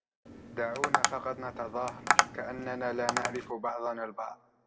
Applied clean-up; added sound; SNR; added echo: none; Tap; -4 dB; reverberation time 2.3 s.